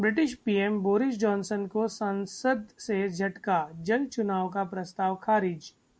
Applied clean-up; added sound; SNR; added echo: none; none; none; none.